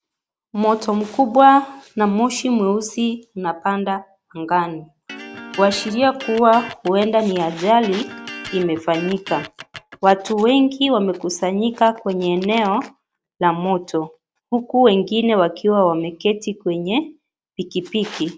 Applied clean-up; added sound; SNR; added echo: none; Electric guitar; 16 dB; none.